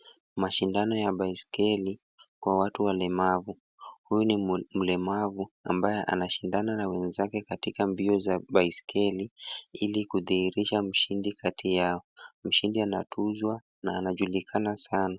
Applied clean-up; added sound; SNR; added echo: none; none; none; none.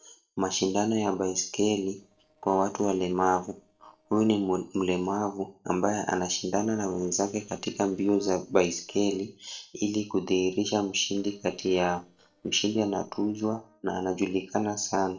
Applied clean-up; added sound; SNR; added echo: neural separator model SepFormer DNS4.